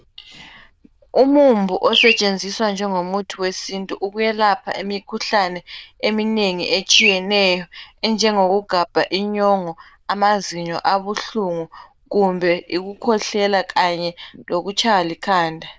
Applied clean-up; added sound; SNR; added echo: neural diffusion model UNIVERSE++.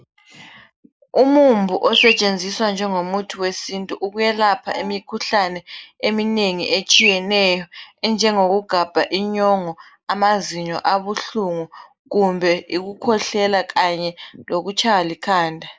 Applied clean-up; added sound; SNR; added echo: neural mask model Resemble Enhance denoiser.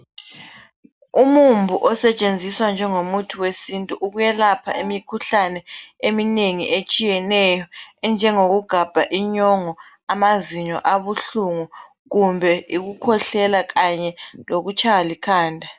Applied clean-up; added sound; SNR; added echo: none; none; none; none.